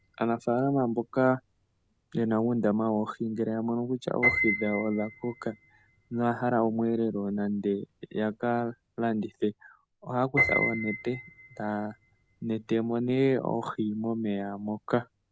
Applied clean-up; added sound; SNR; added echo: none; Piano; 8 dB; none.